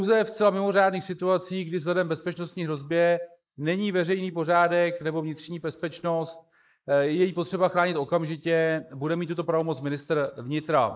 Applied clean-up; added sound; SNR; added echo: neural mask model Resemble Enhance denoiser.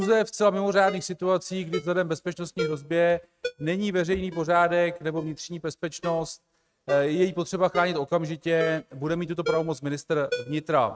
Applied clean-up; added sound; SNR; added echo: neural mask model RNNoise.